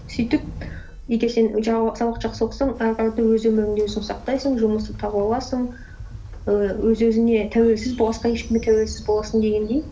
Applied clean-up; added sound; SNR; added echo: none; Train; 15 dB; reverberation time 0.3 s.